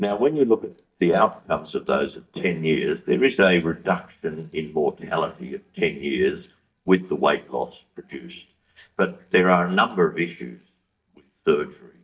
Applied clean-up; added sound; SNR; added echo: neural mask model DeepFilterNet 3.